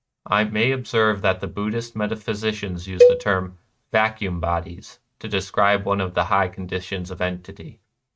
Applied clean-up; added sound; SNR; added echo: neural mask model RNNoise.